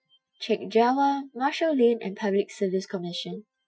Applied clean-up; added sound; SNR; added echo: classical method Wiener filter.